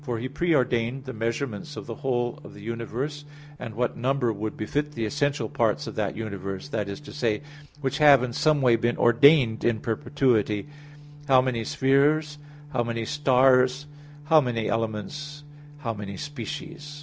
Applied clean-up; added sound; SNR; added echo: none; Organ; 18 dB; none.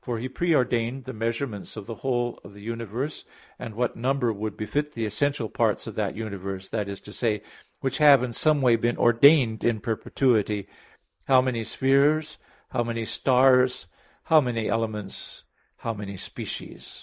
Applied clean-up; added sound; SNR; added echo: neural mask model Resemble Enhance denoiser.